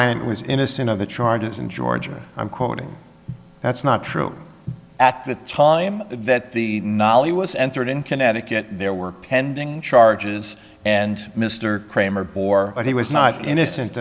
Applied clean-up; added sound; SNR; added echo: none; none; none; none.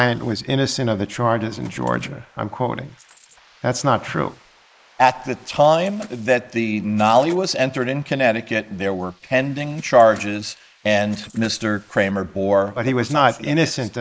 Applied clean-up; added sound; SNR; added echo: neural mask model Resemble Enhance denoiser.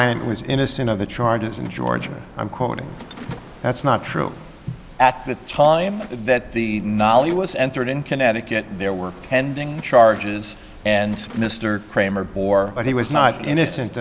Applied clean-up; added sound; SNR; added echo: none; Mechanisms + Waves, surf; 19 dB; none.